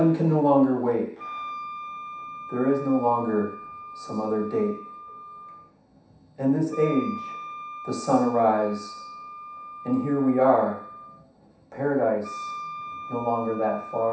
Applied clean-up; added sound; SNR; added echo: none; Wind instrument, woodwind instrument; 13 dB; reverberation time 0.7 s.